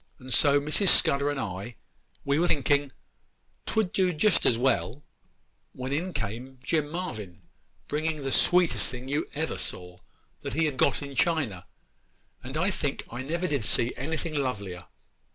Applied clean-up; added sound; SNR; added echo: none; none; none; none.